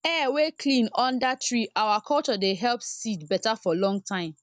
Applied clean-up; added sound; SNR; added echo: none; none; none; none.